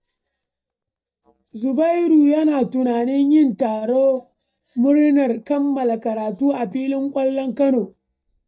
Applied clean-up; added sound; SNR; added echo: neural mask model DeepFilterNet 3.